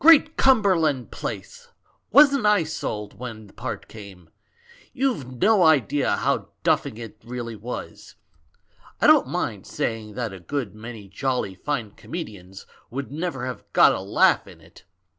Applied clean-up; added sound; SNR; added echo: none; none; none; none.